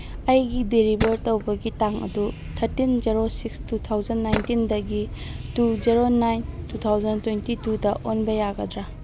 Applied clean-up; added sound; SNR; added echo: none; Tools; 11 dB; none.